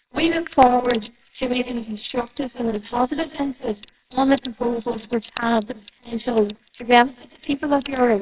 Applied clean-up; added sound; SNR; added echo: neural separator model SepFormer WHAMR!.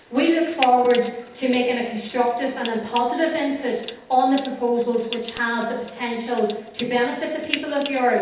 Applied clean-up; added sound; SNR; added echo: none; Trickle, dribble / Sink (filling or washing) / Water tap, faucet; 16 dB; reverberation time 0.8 s.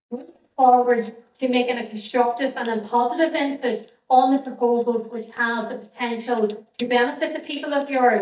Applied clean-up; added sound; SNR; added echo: neural mask model DeepFilterNet 3.